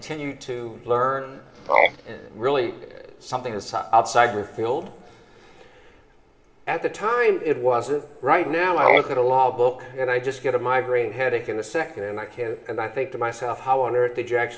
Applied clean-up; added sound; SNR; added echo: none; Frog; 2 dB; reverberation time 2.6 s.